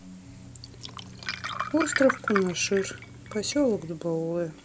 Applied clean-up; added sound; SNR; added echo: none; Glass; 6 dB; none.